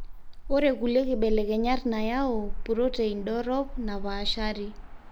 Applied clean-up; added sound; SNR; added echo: none; Motor vehicle (road); 4 dB; none.